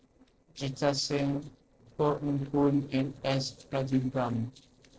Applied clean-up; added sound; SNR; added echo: neural separator model SepFormer DNS4.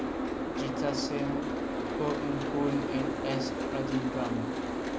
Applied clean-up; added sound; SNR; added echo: none; Boat, Water vehicle; -3 dB; none.